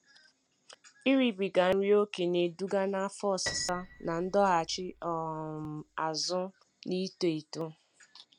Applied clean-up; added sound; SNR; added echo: none; Piano; 16 dB; none.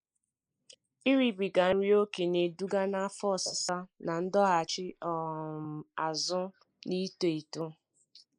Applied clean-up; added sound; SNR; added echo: neural mask model Resemble Enhance denoiser.